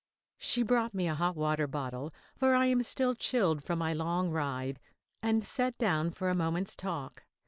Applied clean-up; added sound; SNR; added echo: none; none; none; none.